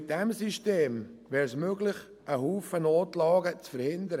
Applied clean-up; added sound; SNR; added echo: none; none; none; none.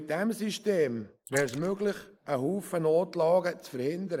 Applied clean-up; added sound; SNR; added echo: neural mask model Resemble Enhance denoiser.